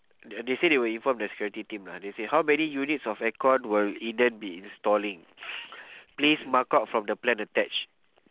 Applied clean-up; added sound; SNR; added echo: none; none; none; none.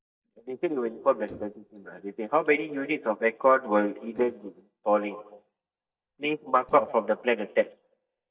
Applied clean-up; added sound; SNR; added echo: neural mask model DeepFilterNet 3.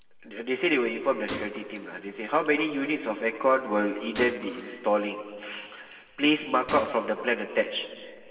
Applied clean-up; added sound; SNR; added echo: none; Gunshot, gunfire; 17 dB; reverberation time 2.7 s.